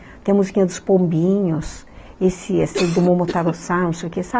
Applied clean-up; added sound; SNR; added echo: none; Cough; 13 dB; none.